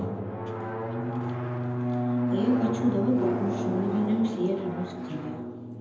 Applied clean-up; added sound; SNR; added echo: none; Drum; 0 dB; reverberation time 0.8 s.